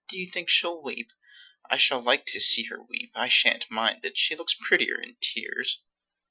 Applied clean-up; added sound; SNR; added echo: classical method Wiener filter.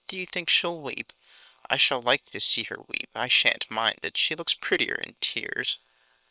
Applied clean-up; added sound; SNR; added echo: neural separator model SepFormer WHAM!.